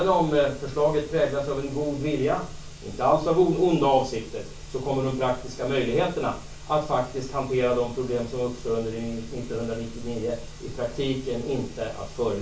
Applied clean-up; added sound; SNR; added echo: none; none; none; reverberation time 0.3 s.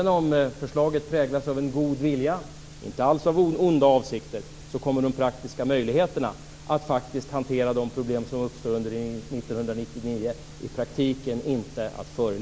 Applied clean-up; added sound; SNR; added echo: none; none; none; none.